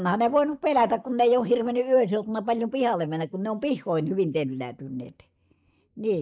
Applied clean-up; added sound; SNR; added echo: neural mask model Resemble Enhance denoiser.